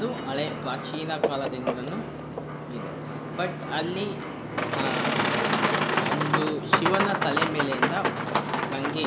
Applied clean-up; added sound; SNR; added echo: none; Boat, Water vehicle; -4 dB; none.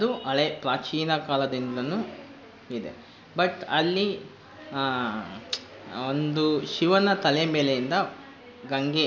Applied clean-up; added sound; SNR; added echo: none; none; none; none.